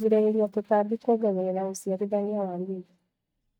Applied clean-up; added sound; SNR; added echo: neural mask model DeepFilterNet 3.